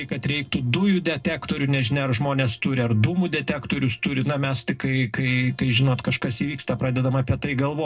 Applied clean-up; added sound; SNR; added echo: neural separator model SepFormer DNS4.